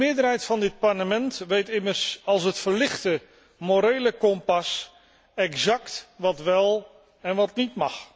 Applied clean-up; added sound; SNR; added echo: none; none; none; none.